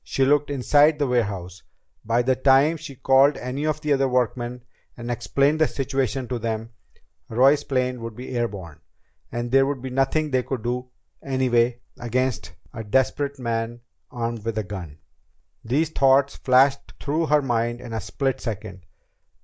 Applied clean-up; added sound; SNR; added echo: none; none; none; none.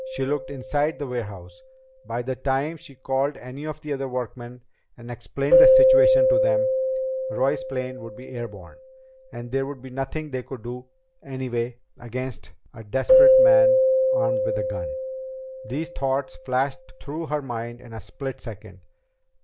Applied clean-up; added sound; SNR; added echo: none; Keyboard (musical); -4 dB; none.